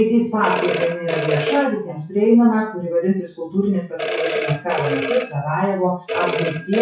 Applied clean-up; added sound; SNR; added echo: classical method WPE with log-MMSE.